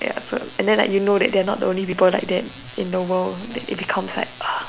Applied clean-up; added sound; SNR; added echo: none; none; none; none.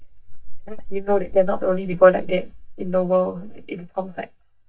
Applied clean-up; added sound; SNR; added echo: neural mask model DeepFilterNet 3.